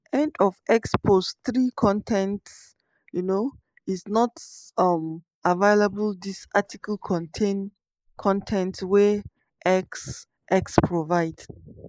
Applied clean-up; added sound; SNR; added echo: neural mask model Resemble Enhance denoiser.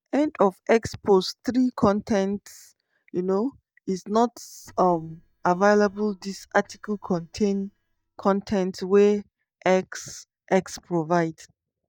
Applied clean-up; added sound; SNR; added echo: neural mask model DeepFilterNet 3.